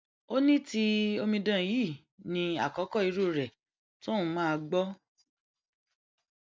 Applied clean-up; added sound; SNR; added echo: none; none; none; none.